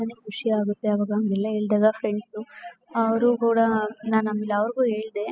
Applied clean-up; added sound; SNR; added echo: classical method spectral subtraction.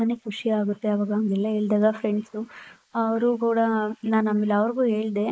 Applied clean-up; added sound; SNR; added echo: neural mask model Resemble Enhance denoiser.